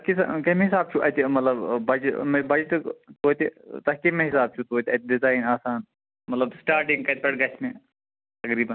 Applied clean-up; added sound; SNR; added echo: none; none; none; none.